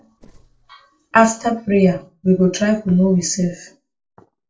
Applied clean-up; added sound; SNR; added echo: neural separator model SepFormer DNS4.